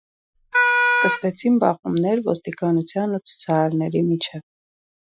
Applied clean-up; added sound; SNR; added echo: classical method Wiener filter.